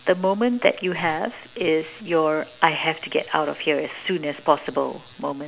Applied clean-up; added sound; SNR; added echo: none; none; none; none.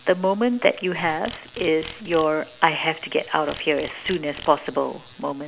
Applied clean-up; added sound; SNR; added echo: none; Insect; 19 dB; none.